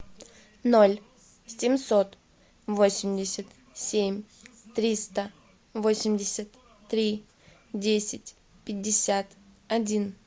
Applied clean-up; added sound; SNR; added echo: none; none; none; none.